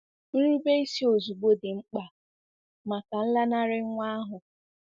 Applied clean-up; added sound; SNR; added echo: none; none; none; none.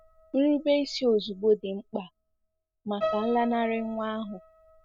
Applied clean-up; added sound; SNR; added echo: none; Piano; 12 dB; none.